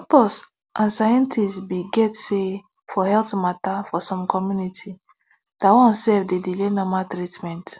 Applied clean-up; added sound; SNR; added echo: none; none; none; none.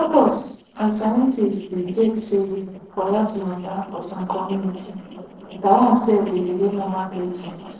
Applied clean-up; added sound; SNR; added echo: neural separator model SepFormer DNS4.